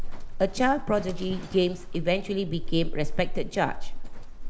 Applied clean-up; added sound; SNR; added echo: none; Livestock, farm animals, working animals; 1 dB; none.